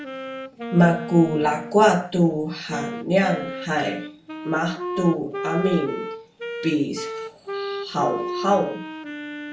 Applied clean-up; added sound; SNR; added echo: none; Wind instrument, woodwind instrument; 9 dB; reverberation time 0.4 s.